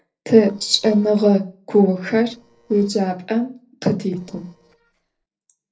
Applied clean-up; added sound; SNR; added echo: neural separator model SepFormer DNS4.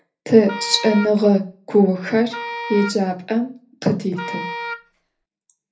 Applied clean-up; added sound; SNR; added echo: none; Wind instrument, woodwind instrument; 11 dB; reverberation time 0.3 s.